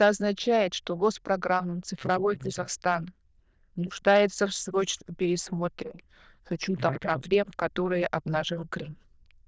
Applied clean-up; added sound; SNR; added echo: neural diffusion model UNIVERSE++.